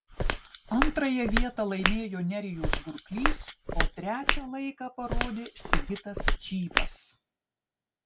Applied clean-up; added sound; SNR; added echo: none; Walk, footsteps; -4 dB; none.